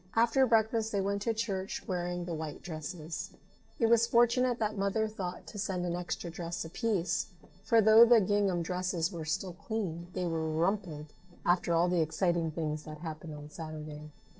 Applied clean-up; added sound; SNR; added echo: neural separator model SepFormer DNS4.